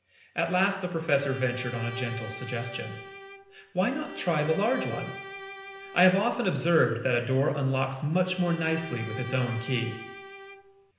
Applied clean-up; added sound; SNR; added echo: none; Bowed string instrument; 13 dB; reverberation time 0.9 s.